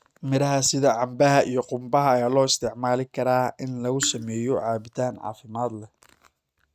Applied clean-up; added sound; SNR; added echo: neural mask model RNNoise.